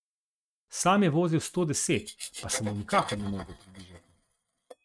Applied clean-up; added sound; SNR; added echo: neural mask model RNNoise.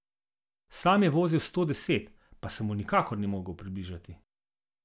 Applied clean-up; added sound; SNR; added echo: none; none; none; none.